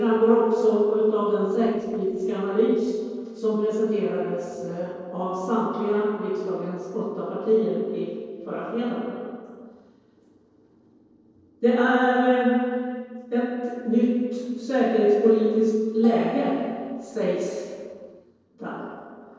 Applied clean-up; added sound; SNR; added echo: neural separator model SepFormer DNS4.